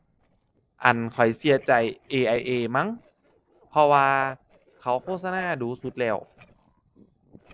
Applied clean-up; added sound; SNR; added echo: neural separator model SepFormer DNS4.